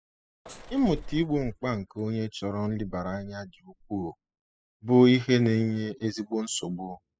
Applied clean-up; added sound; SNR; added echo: classical method spectral subtraction.